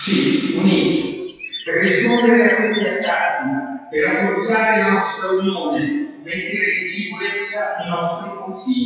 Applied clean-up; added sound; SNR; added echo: classical method WPE with log-MMSE.